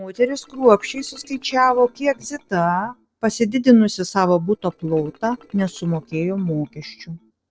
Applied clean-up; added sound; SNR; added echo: neural separator model SepFormer DNS4.